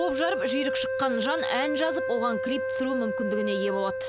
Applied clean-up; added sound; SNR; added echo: none; Wind instrument, woodwind instrument; 0 dB; none.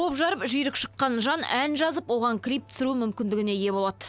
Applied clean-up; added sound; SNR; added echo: none; none; none; none.